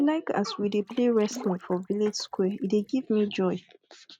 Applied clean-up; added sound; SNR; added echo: neural mask model RNNoise.